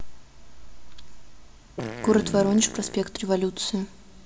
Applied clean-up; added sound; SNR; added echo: none; Fart; 8 dB; reverberation time 0.5 s.